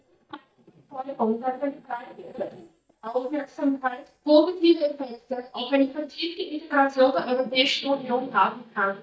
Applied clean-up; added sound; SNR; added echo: neural mask model DeepFilterNet 3.